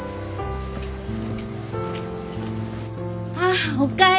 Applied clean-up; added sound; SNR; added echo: none; none; none; none.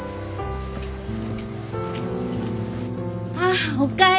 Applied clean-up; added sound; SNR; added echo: none; Electric guitar / Strum; 7 dB; none.